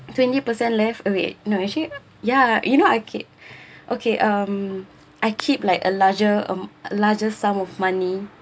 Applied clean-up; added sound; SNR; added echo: none; none; none; none.